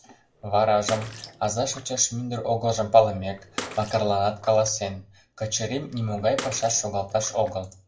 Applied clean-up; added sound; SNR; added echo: none; Bathtub (filling or washing) / Water / Splash, splatter; 15 dB; reverberation time 0.3 s.